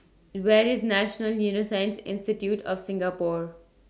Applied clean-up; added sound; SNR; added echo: none; none; none; none.